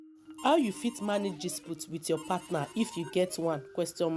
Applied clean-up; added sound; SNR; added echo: none; Harmonica + Marimba, xylophone; 16 dB; none.